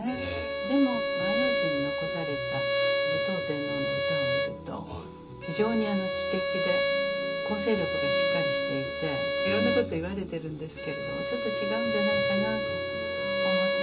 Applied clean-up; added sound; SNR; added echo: none; Bowed string instrument; -4 dB; reverberation time 0.2 s.